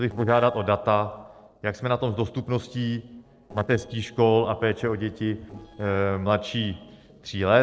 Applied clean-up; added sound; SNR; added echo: neural separator model SepFormer DNS4.